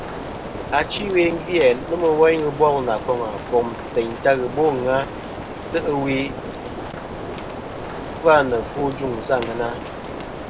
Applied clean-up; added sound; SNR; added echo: none; Rain; 9 dB; none.